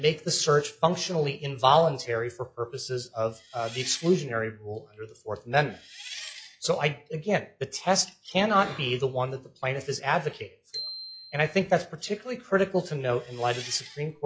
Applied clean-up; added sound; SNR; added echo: classical method log-MMSE.